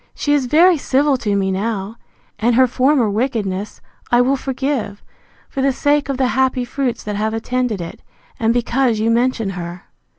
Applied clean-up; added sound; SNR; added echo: none; none; none; none.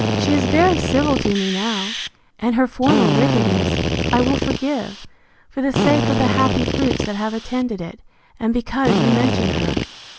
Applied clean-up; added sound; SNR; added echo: none; Drill; 0 dB; none.